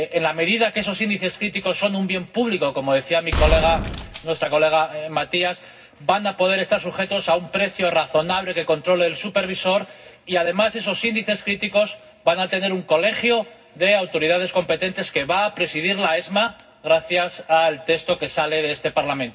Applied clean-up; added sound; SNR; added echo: none; Gunshot, gunfire; 2 dB; reverberation time 0.4 s.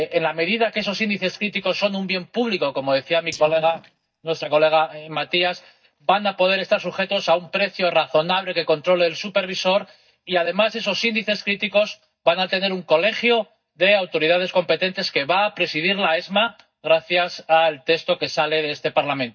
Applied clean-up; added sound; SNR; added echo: neural mask model DeepFilterNet 3.